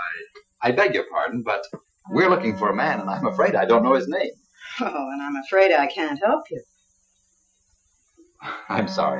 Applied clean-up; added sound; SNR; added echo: classical method Wiener filter.